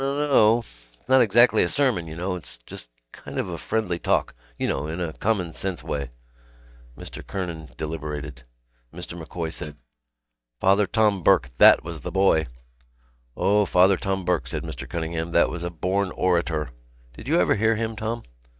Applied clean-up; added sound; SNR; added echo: neural mask model DeepFilterNet 3.